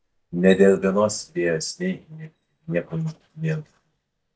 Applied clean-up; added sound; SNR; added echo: neural mask model DeepFilterNet 3.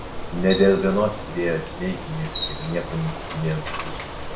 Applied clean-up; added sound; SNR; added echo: none; Bicycle; 6 dB; reverberation time 1.3 s.